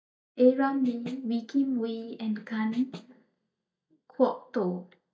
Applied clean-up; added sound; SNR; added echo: neural mask model DeepFilterNet 3.